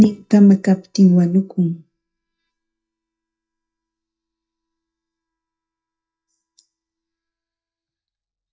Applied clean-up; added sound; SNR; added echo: neural mask model DeepFilterNet 3.